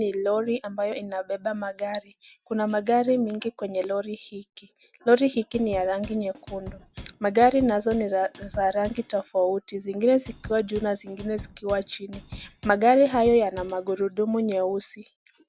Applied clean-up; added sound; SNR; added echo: none; Drum / Drum kit; 18 dB; none.